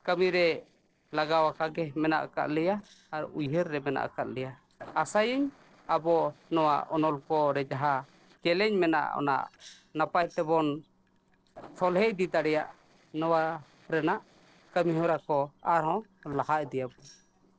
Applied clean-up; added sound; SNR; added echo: neural separator model SepFormer DNS4.